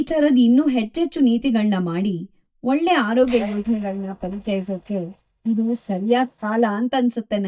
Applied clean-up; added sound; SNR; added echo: neural mask model DeepFilterNet 3.